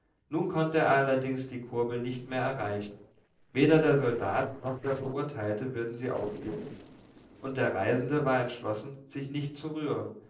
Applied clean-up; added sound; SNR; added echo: neural separator model SepFormer DNS4.